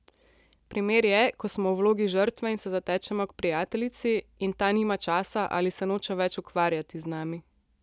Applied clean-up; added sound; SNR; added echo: none; none; none; none.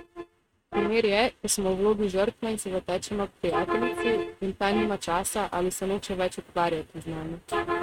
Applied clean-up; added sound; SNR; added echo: neural mask model RNNoise.